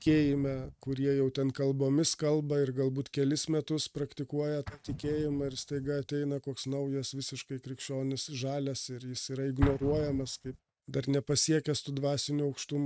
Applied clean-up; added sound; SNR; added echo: neural mask model RNNoise.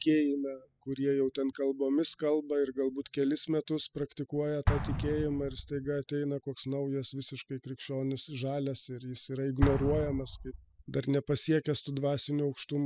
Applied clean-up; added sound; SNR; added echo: classical method spectral subtraction.